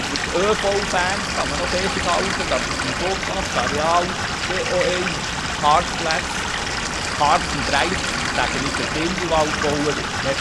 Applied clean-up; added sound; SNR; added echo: none; Stream / Liquid; 0 dB; none.